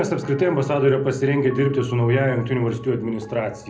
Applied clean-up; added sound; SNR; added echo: none; Piano; 18 dB; reverberation time 0.5 s.